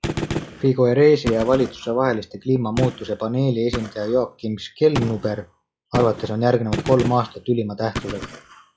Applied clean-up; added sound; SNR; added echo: classical method log-MMSE.